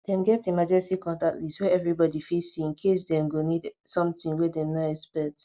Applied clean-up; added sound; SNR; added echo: none; none; none; none.